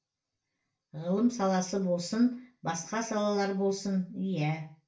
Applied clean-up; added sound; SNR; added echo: none; none; none; reverberation time 0.3 s.